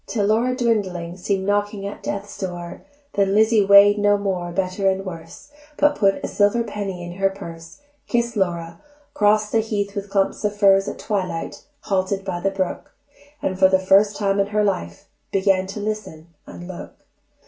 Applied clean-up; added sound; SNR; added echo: none; none; none; reverberation time 0.2 s.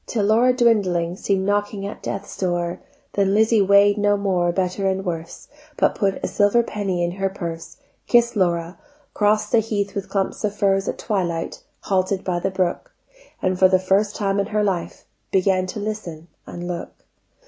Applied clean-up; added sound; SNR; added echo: none; none; none; none.